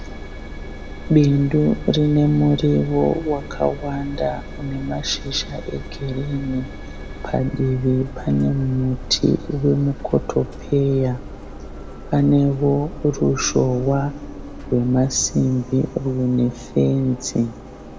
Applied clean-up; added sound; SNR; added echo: none; Engine; 12 dB; reverberation time 1.3 s.